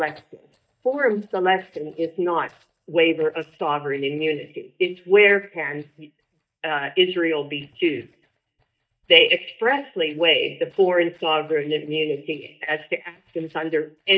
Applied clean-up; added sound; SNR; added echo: neural mask model DeepFilterNet 3.